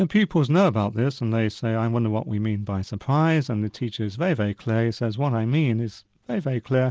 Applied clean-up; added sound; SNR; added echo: none; none; none; none.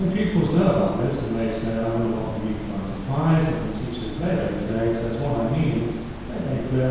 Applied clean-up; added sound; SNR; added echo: none; Water; 10 dB; reverberation time 1.2 s.